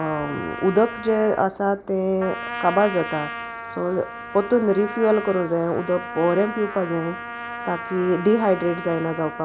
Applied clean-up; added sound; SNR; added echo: none; Trumpet; 11 dB; none.